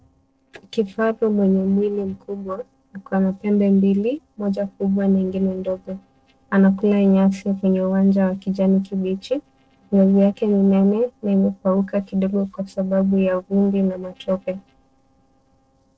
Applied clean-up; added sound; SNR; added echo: neural separator model SepFormer DNS4.